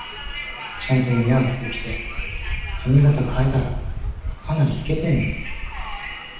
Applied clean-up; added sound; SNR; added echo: none; Wind; 6 dB; reverberation time 0.9 s.